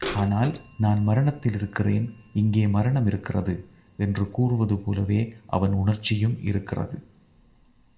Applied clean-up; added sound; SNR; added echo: none; Bird vocalization, bird call, bird song / Telephone; 20 dB; reverberation time 0.5 s.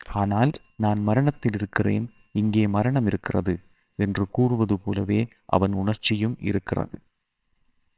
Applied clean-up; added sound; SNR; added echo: neural separator model SepFormer WHAMR!.